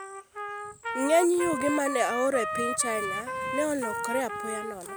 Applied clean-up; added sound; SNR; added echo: none; Trumpet; 5 dB; none.